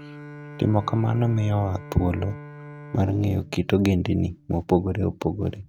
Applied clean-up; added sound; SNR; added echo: none; Bowed string instrument; 17 dB; none.